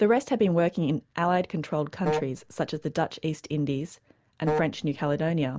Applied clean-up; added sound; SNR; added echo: none; Wind instrument, woodwind instrument; 5 dB; none.